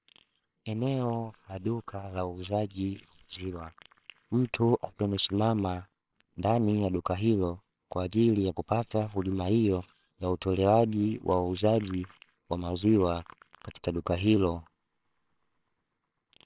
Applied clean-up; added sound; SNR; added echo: neural separator model SepFormer WHAMR!.